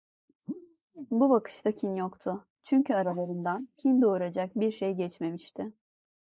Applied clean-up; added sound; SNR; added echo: neural mask model Resemble Enhance denoiser.